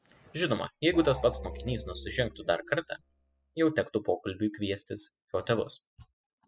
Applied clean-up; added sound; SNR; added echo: classical method spectral subtraction.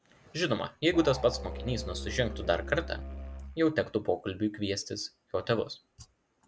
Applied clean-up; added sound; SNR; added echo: none; Musical instrument; 9 dB; none.